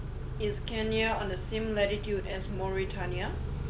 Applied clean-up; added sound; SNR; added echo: none; Idling / Accelerating, revving, vroom / Car; 2 dB; none.